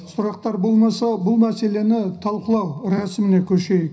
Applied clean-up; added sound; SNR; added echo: none; none; none; reverberation time 0.4 s.